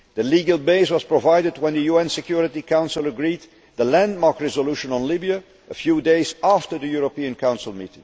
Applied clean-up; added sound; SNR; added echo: none; none; none; none.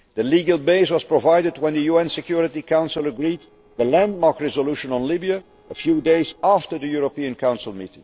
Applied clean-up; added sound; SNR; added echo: neural separator model SepFormer DNS4.